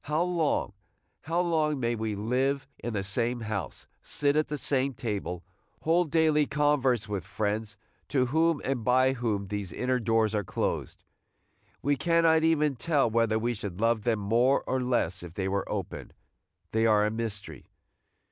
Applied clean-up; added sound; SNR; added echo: none; none; none; none.